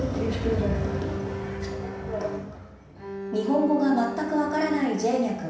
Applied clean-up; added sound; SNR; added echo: none; Bowed string instrument; 9 dB; reverberation time 0.9 s.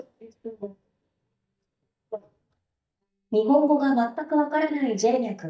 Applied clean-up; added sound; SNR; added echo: neural mask model DeepFilterNet 3.